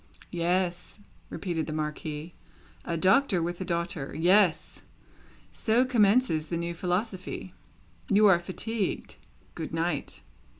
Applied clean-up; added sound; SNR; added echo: none; none; none; none.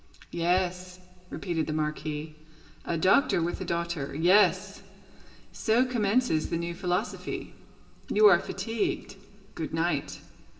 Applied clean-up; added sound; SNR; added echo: none; Bass drum; 18 dB; reverberation time 2.3 s.